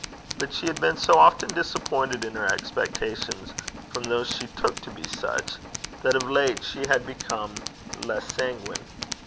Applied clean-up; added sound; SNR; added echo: none; Tools; 10 dB; none.